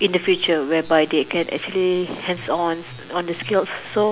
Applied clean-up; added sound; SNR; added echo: none; none; none; none.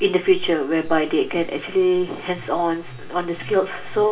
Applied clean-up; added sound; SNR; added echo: none; none; none; reverberation time 0.2 s.